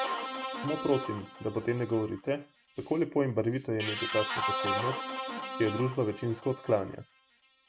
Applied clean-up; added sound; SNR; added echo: none; Guitar; 5 dB; none.